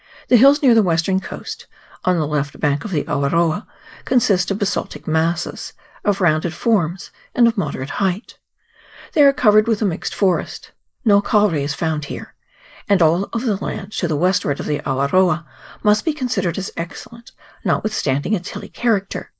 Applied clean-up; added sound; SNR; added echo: neural mask model Resemble Enhance denoiser.